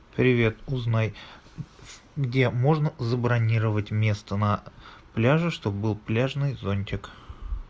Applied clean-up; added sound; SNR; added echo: none; none; none; none.